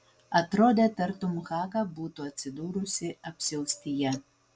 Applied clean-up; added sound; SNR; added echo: none; none; none; none.